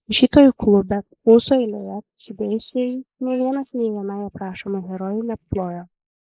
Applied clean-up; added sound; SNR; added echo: neural mask model Resemble Enhance denoiser.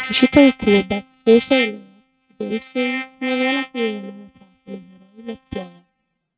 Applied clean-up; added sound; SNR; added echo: neural mask model RNNoise.